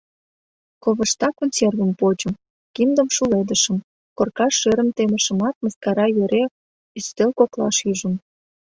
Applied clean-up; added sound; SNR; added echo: none; none; none; none.